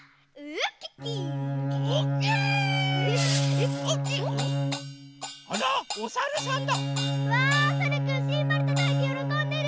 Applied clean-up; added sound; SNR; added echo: none; Bowed string instrument; -3 dB; none.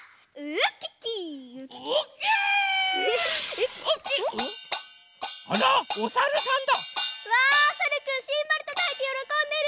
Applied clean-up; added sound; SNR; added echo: none; none; none; none.